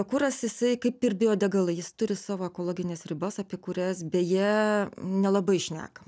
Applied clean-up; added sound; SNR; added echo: none; none; none; none.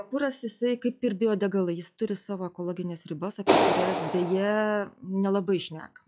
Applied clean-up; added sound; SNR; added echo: classical method log-MMSE.